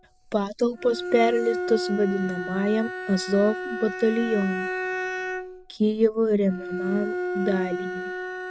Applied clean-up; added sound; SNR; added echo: none; Bowed string instrument; 6 dB; none.